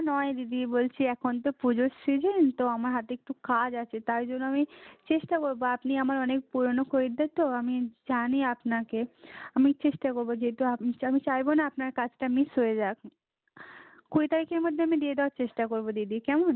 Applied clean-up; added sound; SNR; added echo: none; none; none; none.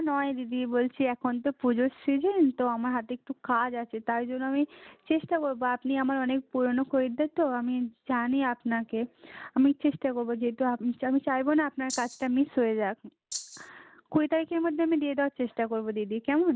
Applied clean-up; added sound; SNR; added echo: none; Rattle (instrument); 11 dB; none.